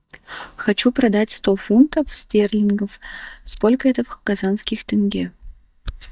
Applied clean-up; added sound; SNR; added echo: neural mask model DeepFilterNet 3.